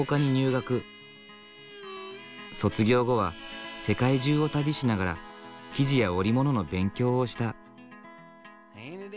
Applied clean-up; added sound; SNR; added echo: none; none; none; none.